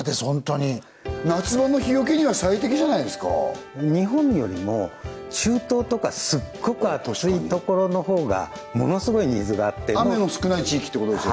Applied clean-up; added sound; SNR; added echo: none; none; none; none.